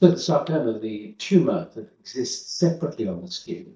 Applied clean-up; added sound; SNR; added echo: neural mask model DeepFilterNet 3.